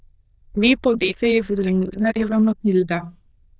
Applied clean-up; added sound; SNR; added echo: neural diffusion model UNIVERSE++.